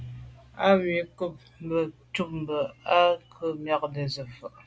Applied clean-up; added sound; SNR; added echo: none; none; none; none.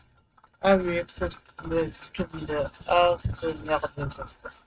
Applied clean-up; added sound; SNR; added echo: neural mask model RNNoise.